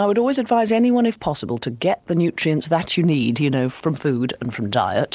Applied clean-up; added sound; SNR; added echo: none; none; none; none.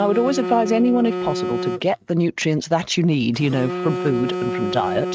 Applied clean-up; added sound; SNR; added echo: neural mask model RNNoise.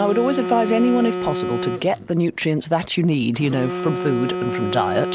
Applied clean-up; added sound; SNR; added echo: none; Telephone; 6 dB; none.